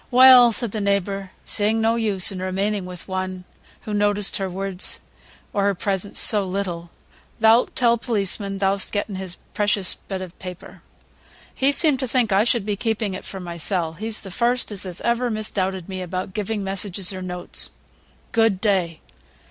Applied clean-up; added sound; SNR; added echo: none; none; none; none.